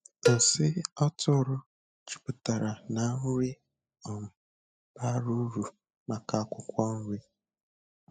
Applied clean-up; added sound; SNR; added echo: classical method spectral subtraction.